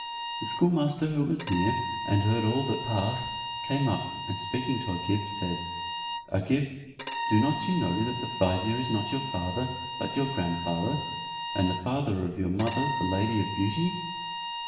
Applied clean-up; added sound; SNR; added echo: none; Bowed string instrument; 6 dB; reverberation time 1.0 s.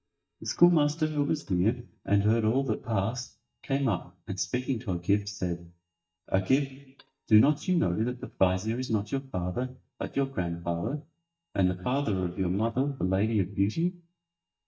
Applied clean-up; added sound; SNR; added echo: neural mask model DeepFilterNet 3.